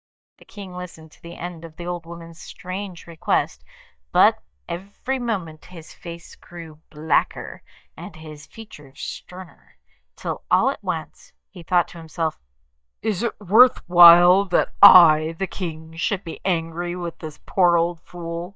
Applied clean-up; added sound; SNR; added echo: neural mask model DeepFilterNet 3.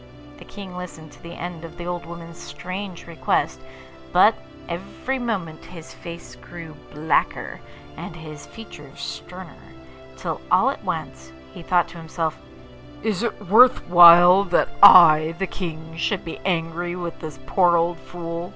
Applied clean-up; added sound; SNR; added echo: none; Musical instrument; 19 dB; none.